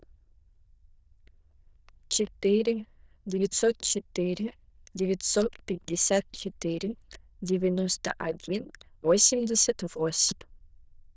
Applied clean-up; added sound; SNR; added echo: neural diffusion model UNIVERSE++.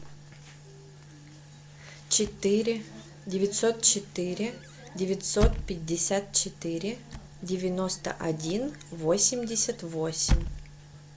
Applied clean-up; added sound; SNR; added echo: none; Squeak / Slam / Wood; 5 dB; none.